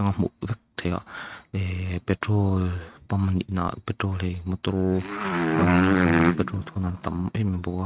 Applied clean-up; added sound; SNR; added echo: neural mask model RNNoise.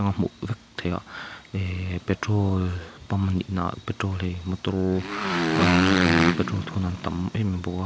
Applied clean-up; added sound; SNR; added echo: none; Motorcycle; -3 dB; none.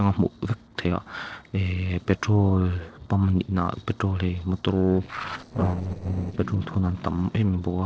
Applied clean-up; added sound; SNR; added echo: neural separator model SepFormer DNS4.